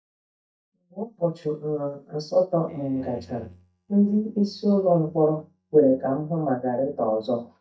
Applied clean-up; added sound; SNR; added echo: neural mask model DeepFilterNet 3.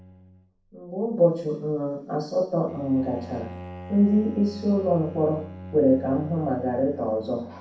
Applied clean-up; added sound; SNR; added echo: none; Bowed string instrument; 16 dB; reverberation time 0.6 s.